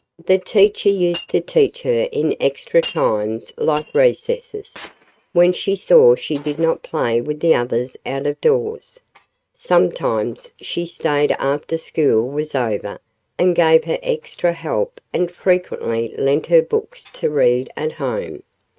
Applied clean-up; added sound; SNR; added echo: neural mask model RNNoise.